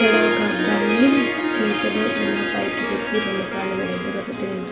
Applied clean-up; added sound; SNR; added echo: none; Harp; 0 dB; reverberation time 0.1 s.